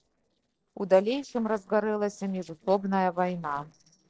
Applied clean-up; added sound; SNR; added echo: neural separator model SepFormer DNS4.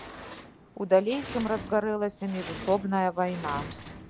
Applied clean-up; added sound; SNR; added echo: none; Sliding door; 11 dB; none.